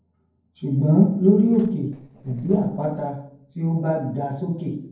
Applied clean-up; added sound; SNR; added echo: neural separator model SepFormer DNS4.